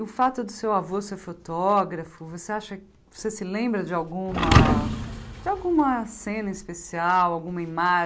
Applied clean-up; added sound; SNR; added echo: none; Thump, thud; -1 dB; none.